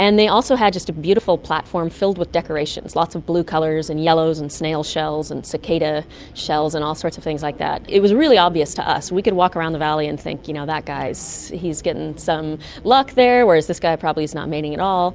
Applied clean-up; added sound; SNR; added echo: none; none; none; none.